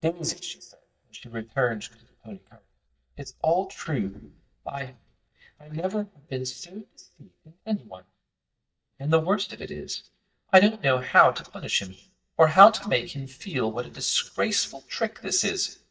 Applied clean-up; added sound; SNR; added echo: neural mask model DeepFilterNet 3.